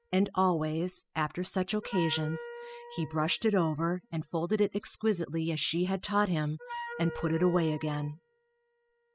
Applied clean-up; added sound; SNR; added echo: classical method spectral subtraction.